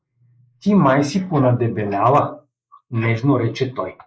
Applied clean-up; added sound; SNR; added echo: neural mask model Resemble Enhance denoiser.